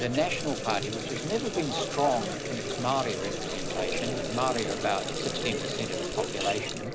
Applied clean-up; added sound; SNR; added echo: none; Crowd + Water tap, faucet; 1 dB; none.